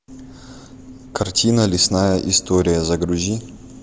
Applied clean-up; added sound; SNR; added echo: none; none; none; none.